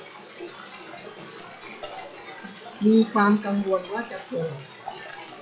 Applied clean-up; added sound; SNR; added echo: classical method log-MMSE.